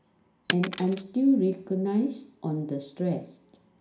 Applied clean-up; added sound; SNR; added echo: none; Shatter; 7 dB; reverberation time 0.5 s.